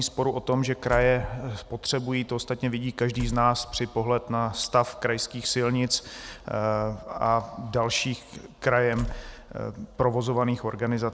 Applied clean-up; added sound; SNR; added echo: none; Tools; 14 dB; none.